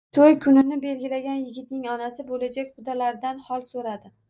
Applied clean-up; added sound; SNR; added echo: neural mask model DeepFilterNet 3.